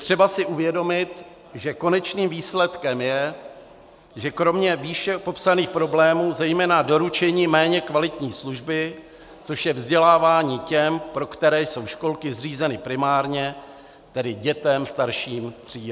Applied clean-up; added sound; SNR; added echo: none; none; none; none.